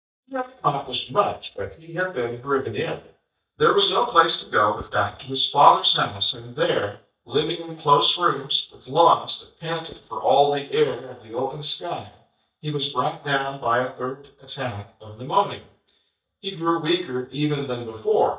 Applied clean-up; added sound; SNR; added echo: neural mask model DeepFilterNet 3.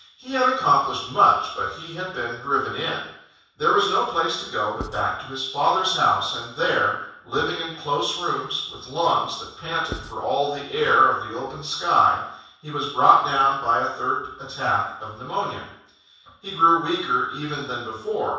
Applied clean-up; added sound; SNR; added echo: none; Writing; 14 dB; reverberation time 0.7 s.